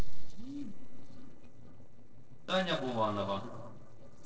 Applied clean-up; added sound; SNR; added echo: neural separator model SepFormer DNS4.